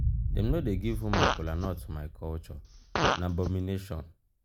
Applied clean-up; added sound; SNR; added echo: none; Fart + Boom; -1 dB; none.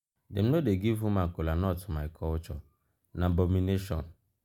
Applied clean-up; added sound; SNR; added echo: none; none; none; none.